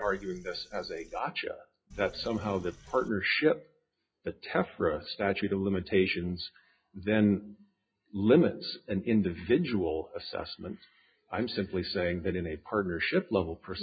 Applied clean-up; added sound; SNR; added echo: classical method WPE with log-MMSE.